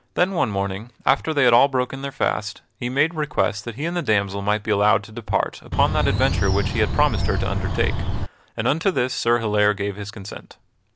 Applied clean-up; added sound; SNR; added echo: none; Bird; -1 dB; none.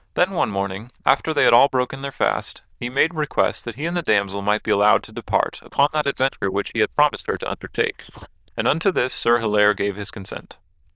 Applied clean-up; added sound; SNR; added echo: neural diffusion model UNIVERSE++.